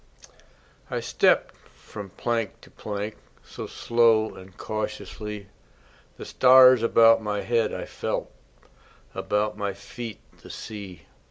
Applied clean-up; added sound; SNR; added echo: none; none; none; none.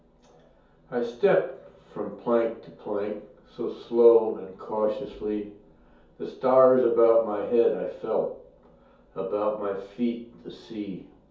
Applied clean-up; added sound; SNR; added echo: none; none; none; reverberation time 0.6 s.